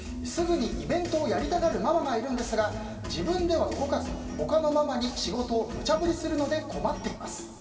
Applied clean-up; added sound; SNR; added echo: none; none; none; reverberation time 2.2 s.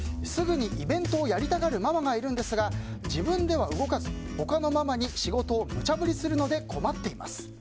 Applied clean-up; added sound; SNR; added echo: none; none; none; none.